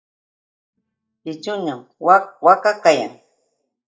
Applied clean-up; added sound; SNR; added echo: neural mask model DeepFilterNet 3.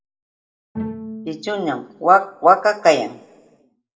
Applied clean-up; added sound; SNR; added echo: none; Bowed string instrument; 15 dB; reverberation time 0.5 s.